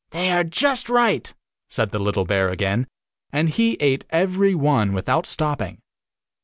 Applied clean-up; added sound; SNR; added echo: none; none; none; none.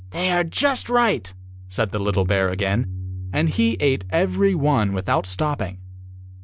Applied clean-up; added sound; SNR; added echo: none; Bass guitar; 9 dB; none.